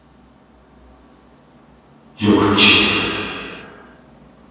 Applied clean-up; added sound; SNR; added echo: none; none; none; reverberation time 2.1 s.